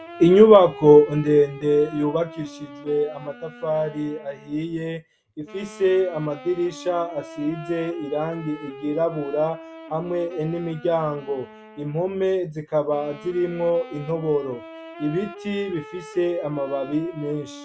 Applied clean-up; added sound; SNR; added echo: none; Wind instrument, woodwind instrument; 18 dB; none.